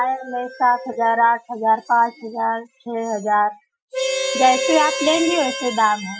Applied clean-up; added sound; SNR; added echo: classical method Wiener filter.